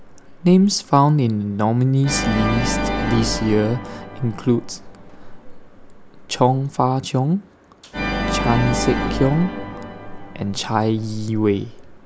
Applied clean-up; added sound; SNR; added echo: none; Organ; 7 dB; none.